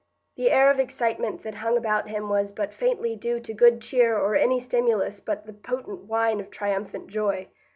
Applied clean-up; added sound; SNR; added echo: none; none; none; none.